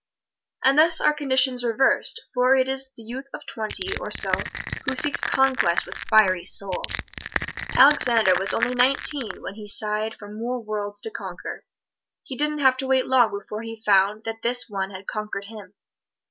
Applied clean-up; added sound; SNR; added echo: none; Crushing; 6 dB; none.